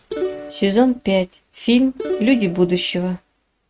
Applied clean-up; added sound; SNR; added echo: neural mask model RNNoise.